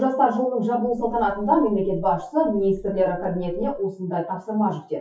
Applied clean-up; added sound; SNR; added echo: classical method WPE with log-MMSE.